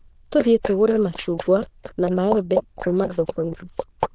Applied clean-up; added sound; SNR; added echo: neural diffusion model UNIVERSE++.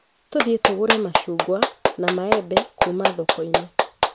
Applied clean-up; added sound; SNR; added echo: none; Clapping; -3 dB; none.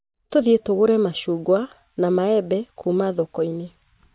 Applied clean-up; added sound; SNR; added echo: none; none; none; none.